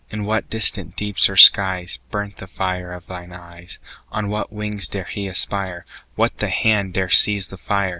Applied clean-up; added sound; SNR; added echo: none; none; none; none.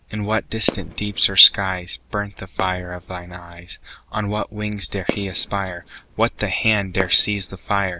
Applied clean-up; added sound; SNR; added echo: none; Fireworks; 13 dB; none.